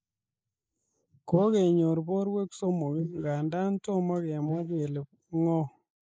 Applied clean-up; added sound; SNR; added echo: neural mask model Resemble Enhance denoiser.